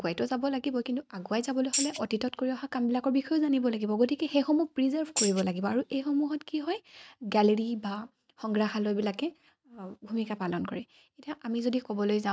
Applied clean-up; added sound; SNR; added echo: neural mask model RNNoise.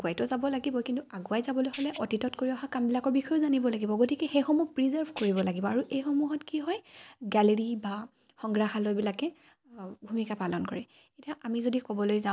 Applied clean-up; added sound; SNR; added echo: none; Tambourine; 5 dB; none.